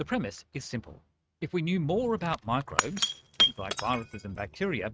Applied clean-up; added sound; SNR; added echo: neural mask model RNNoise.